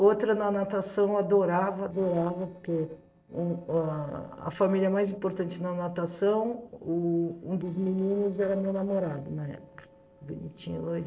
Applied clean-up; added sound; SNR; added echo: neural separator model SepFormer DNS4.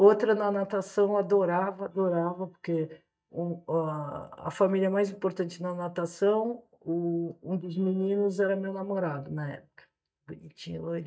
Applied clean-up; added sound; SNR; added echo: neural mask model DeepFilterNet 3.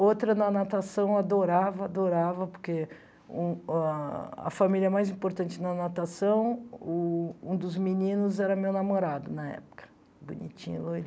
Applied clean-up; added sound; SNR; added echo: none; none; none; none.